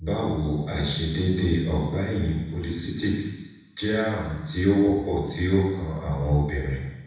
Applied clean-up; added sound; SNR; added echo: none; none; none; reverberation time 1.1 s.